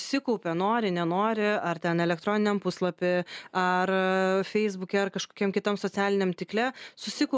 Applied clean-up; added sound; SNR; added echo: none; none; none; none.